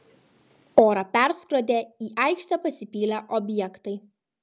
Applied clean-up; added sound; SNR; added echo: none; none; none; none.